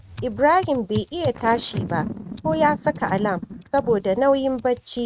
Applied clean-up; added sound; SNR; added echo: neural mask model RNNoise.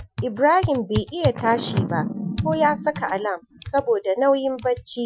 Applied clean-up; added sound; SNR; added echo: classical method Wiener filter.